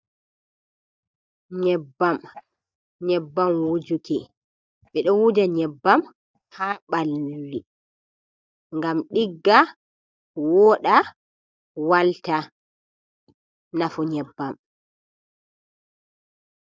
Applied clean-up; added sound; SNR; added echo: neural mask model DeepFilterNet 3.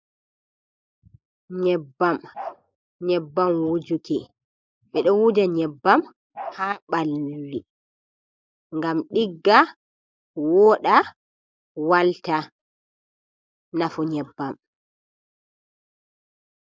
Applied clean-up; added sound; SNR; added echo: neural mask model Resemble Enhance denoiser.